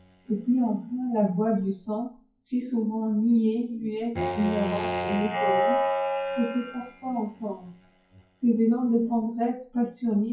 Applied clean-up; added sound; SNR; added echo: classical method WPE with log-MMSE.